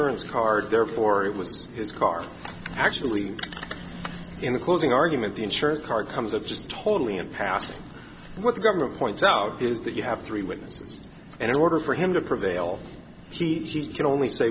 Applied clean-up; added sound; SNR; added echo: none; none; none; none.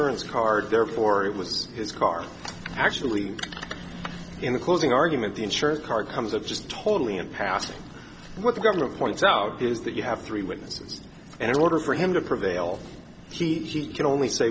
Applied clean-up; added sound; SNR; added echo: none; Splash, splatter; 15 dB; none.